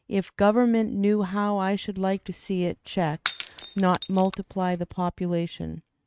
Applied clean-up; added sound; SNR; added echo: neural mask model RNNoise.